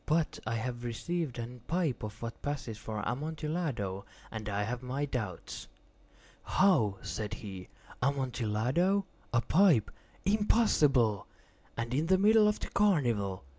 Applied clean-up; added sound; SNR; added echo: none; none; none; none.